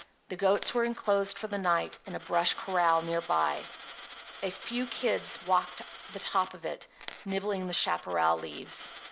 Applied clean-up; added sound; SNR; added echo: none; Coin (dropping); 17 dB; none.